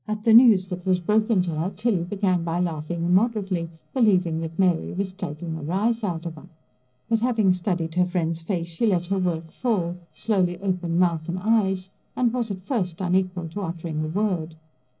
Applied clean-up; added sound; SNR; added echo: neural separator model SepFormer DNS4.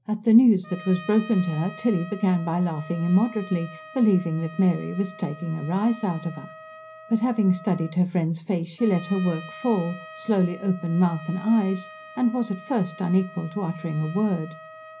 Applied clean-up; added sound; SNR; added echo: none; Trumpet; 19 dB; reverberation time 0.4 s.